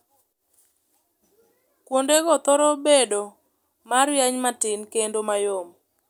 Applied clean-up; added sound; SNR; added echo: none; none; none; none.